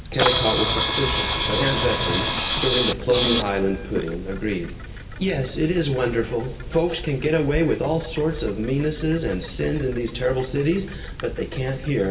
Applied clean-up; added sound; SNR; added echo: none; Camera; 3 dB; reverberation time 0.7 s.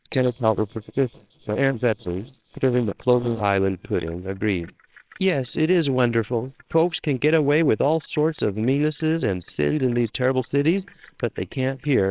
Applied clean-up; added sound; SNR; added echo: neural separator model SepFormer WHAMR!.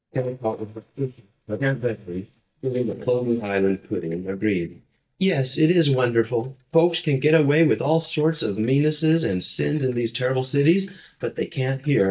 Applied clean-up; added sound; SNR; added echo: neural mask model DeepFilterNet 3.